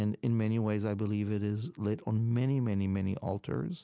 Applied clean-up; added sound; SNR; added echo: none; none; none; none.